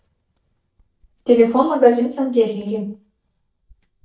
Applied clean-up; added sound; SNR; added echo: neural mask model DeepFilterNet 3.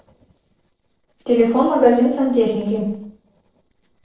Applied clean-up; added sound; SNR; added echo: neural separator model SepFormer DNS4.